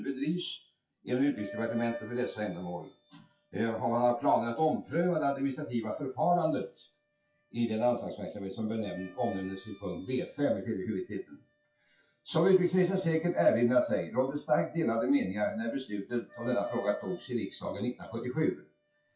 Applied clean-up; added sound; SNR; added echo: classical method WPE with log-MMSE.